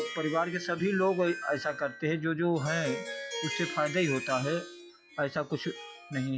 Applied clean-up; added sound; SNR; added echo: classical method log-MMSE.